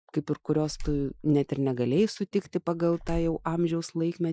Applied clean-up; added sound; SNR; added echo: classical method Wiener filter.